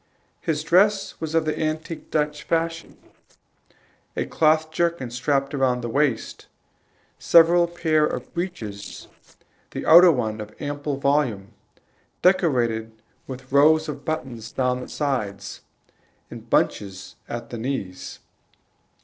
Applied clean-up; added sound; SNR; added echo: neural separator model SepFormer DNS4.